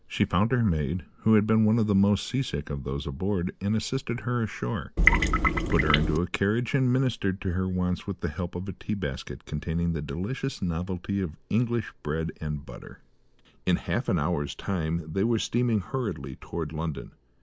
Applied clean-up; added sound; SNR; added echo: none; Trickle, dribble / Water tap, faucet; -4 dB; none.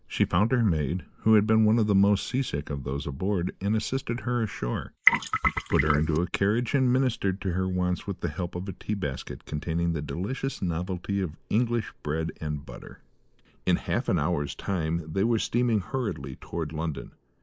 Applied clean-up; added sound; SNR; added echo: neural mask model Resemble Enhance denoiser.